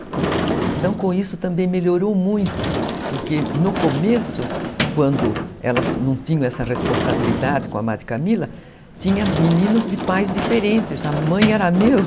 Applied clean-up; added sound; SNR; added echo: none; Sliding door / Slam; 5 dB; none.